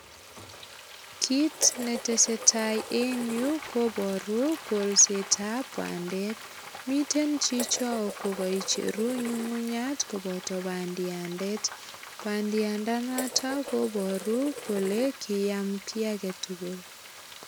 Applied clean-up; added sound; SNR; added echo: none; Dishes, pots, and pans + Frying (food); 12 dB; none.